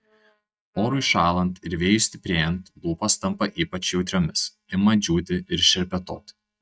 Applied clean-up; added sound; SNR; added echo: neural mask model DeepFilterNet 3.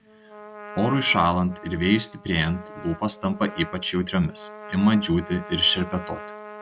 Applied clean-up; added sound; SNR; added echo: none; Trumpet; 16 dB; none.